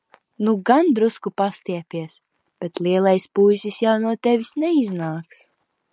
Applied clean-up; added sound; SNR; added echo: none; none; none; none.